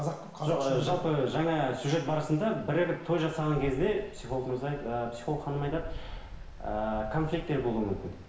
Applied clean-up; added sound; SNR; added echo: none; Stream; 14 dB; reverberation time 0.8 s.